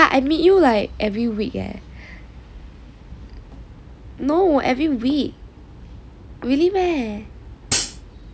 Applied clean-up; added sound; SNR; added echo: none; Hi-hat; 2 dB; none.